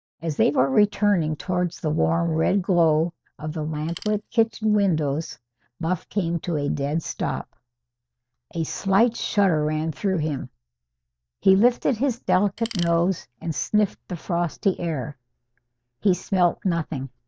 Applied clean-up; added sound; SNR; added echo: neural mask model DeepFilterNet 3.